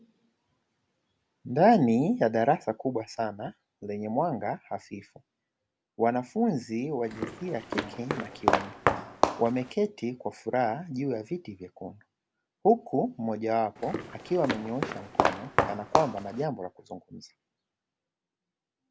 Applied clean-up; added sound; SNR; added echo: none; Walk, footsteps; 0 dB; none.